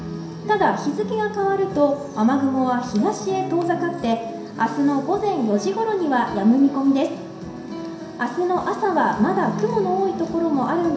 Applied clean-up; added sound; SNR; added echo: none; none; none; reverberation time 0.7 s.